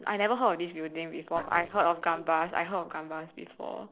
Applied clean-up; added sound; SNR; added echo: neural separator model SepFormer DNS4.